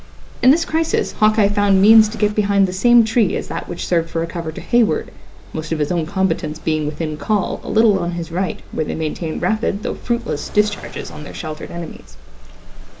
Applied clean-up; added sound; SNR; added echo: none; Accelerating, revving, vroom; 11 dB; none.